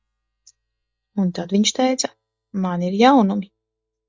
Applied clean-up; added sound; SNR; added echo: neural mask model DeepFilterNet 3.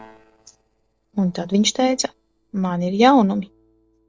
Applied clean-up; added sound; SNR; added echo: neural separator model SepFormer DNS4.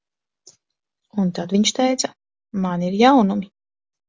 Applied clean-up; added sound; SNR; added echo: none; none; none; none.